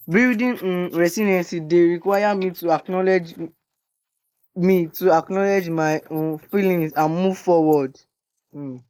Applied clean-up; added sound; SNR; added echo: neural mask model Resemble Enhance denoiser.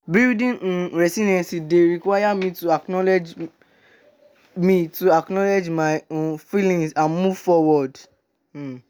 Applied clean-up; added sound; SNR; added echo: none; none; none; none.